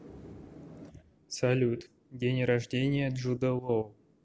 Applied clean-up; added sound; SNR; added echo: none; none; none; none.